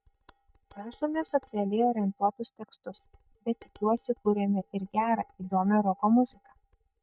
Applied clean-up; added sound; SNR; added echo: neural mask model DeepFilterNet 3.